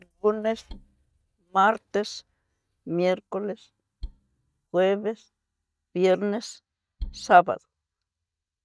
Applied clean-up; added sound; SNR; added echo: neural mask model DeepFilterNet 3.